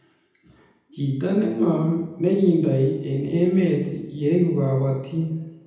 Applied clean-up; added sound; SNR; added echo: none; none; none; reverberation time 0.9 s.